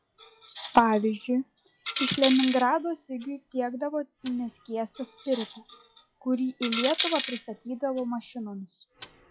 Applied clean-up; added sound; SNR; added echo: classical method log-MMSE.